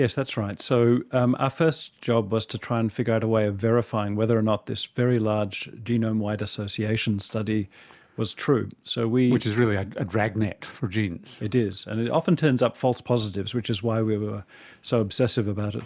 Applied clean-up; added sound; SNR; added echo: none; none; none; none.